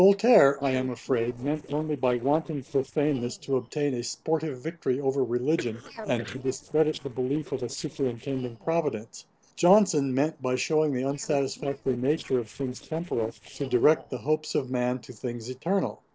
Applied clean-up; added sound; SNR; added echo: neural separator model SepFormer DNS4.